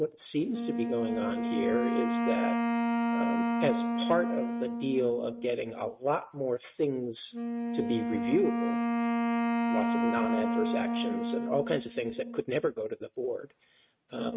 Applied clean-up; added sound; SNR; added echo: neural mask model RNNoise.